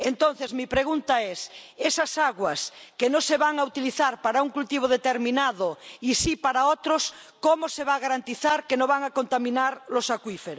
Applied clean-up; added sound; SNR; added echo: none; none; none; none.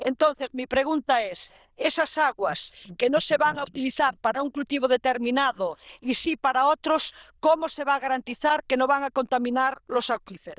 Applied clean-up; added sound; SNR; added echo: neural diffusion model UNIVERSE++.